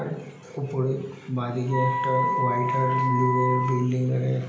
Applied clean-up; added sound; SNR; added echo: none; Wind instrument, woodwind instrument; 1 dB; reverberation time 0.9 s.